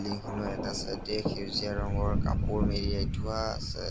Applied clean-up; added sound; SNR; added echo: none; Thunder; -3 dB; none.